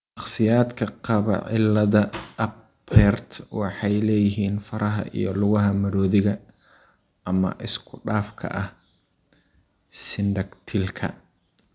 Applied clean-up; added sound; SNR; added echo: none; none; none; none.